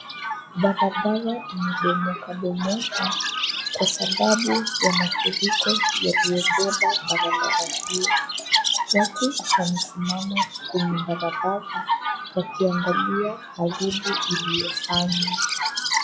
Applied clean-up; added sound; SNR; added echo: classical method log-MMSE.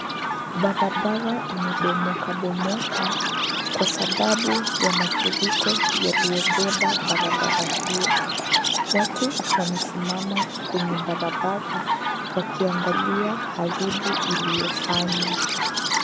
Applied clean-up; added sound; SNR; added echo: none; Chirp, tweet; -3 dB; none.